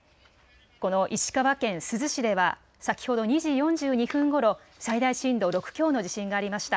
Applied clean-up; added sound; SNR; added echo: none; none; none; none.